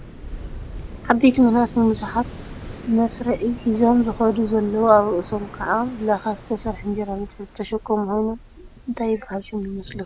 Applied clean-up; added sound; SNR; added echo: none; Waves, surf; 15 dB; none.